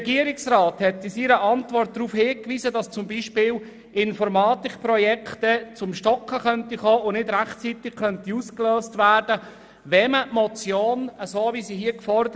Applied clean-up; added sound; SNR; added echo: none; none; none; none.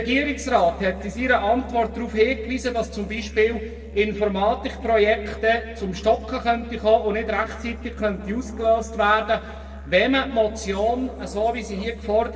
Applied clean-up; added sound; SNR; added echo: none; Musical instrument; 14 dB; reverberation time 1.3 s.